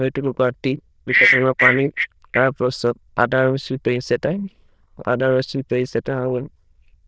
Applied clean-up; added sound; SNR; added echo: neural diffusion model UNIVERSE++.